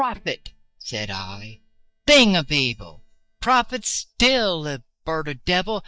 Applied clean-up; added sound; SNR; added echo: neural mask model DeepFilterNet 3.